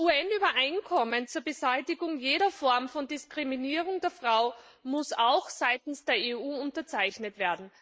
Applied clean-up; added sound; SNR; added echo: neural mask model Resemble Enhance denoiser.